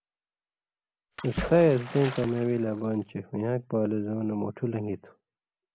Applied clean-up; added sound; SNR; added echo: none; Splash, splatter; 10 dB; none.